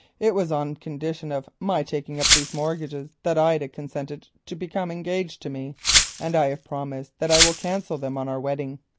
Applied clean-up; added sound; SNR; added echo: none; Glass; -3 dB; none.